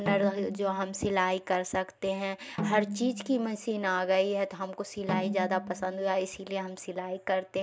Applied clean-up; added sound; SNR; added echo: none; Snare drum; 9 dB; none.